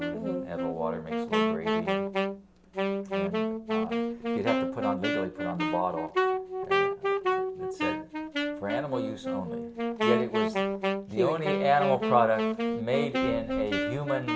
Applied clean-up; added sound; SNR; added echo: none; Wind instrument, woodwind instrument; -2 dB; reverberation time 0.6 s.